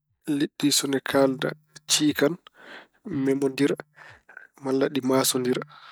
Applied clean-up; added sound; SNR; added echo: neural mask model DeepFilterNet 3.